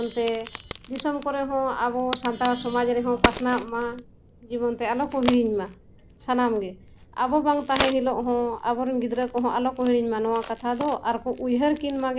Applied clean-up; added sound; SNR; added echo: none; Crack; 9 dB; none.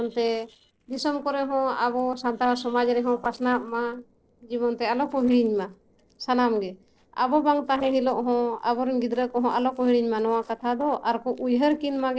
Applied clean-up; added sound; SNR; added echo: neural separator model SepFormer DNS4.